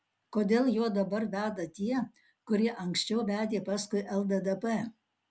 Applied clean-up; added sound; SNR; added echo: none; none; none; none.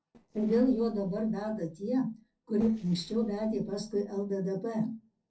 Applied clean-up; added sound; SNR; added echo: neural separator model SepFormer DNS4.